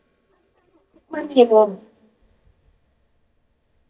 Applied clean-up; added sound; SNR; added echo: neural mask model DeepFilterNet 3.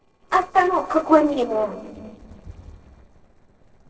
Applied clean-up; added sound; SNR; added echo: neural separator model SepFormer DNS4.